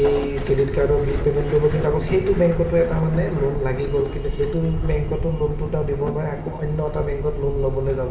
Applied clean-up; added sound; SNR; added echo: none; Thunder; 14 dB; reverberation time 2.9 s.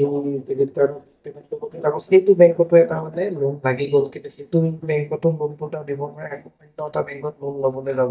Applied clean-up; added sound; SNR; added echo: neural mask model DeepFilterNet 3.